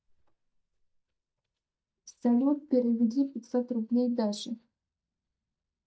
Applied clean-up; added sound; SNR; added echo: neural mask model DeepFilterNet 3.